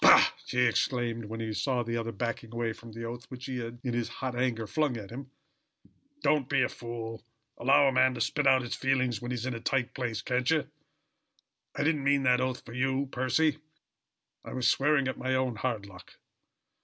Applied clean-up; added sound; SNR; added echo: none; none; none; none.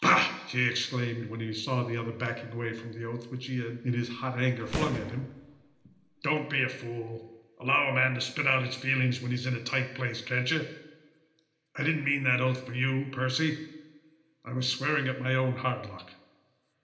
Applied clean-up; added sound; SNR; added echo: none; Fireworks; 9 dB; reverberation time 0.9 s.